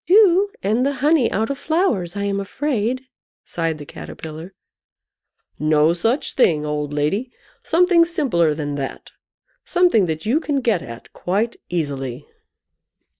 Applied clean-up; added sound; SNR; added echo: neural mask model DeepFilterNet 3.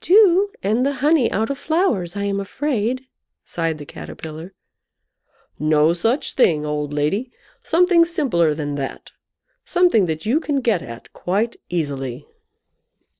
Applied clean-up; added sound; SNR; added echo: neural separator model SepFormer DNS4.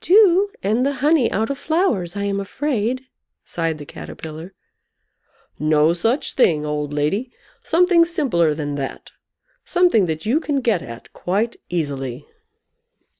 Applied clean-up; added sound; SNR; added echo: neural mask model Resemble Enhance denoiser.